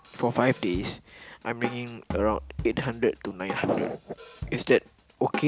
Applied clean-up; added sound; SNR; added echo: none; Drum kit; 12 dB; none.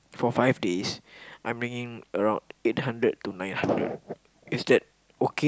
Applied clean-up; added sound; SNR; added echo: none; none; none; none.